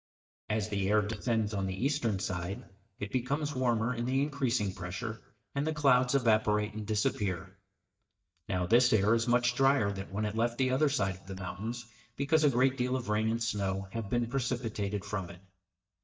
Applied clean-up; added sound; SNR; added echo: neural mask model DeepFilterNet 3.